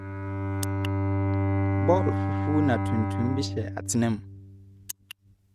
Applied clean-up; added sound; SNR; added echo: neural mask model RNNoise.